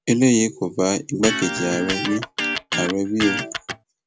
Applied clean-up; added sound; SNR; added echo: none; Electric guitar; 5 dB; none.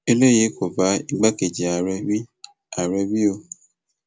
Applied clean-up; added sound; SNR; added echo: none; none; none; none.